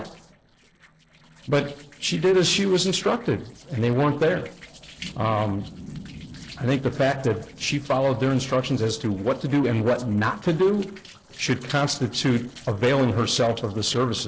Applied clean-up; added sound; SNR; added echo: neural separator model SepFormer DNS4.